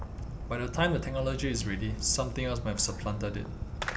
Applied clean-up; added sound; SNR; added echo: none; Fireworks; 5 dB; none.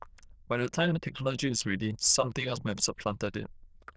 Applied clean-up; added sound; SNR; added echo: neural diffusion model UNIVERSE++.